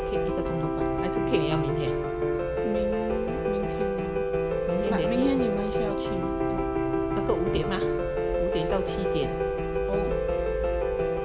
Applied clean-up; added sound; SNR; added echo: none; Piano; -4 dB; none.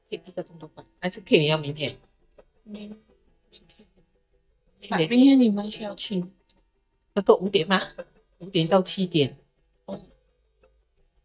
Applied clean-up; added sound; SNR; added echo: neural mask model DeepFilterNet 3.